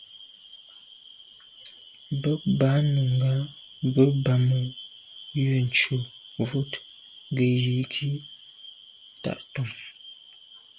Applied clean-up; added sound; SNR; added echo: none; none; none; none.